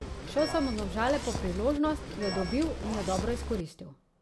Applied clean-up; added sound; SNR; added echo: none; Zipper (clothing) / Telephone; 5 dB; none.